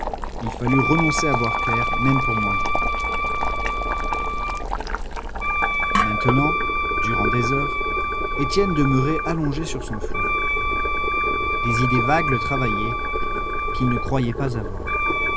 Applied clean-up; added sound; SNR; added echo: none; Boiling + Wind instrument, woodwind instrument; -3 dB; none.